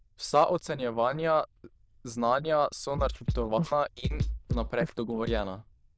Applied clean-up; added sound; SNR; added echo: neural diffusion model UNIVERSE++.